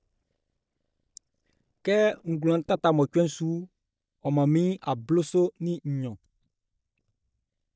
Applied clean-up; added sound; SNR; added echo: neural mask model DeepFilterNet 3.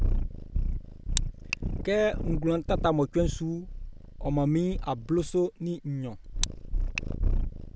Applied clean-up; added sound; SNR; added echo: none; Purr; 1 dB; none.